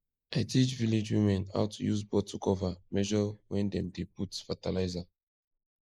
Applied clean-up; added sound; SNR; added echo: neural mask model Resemble Enhance denoiser.